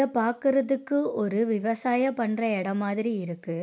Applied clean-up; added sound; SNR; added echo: none; none; none; none.